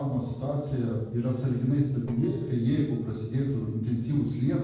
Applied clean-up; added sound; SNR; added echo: neural separator model SepFormer DNS4.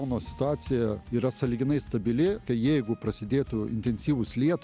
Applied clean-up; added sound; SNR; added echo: none; none; none; none.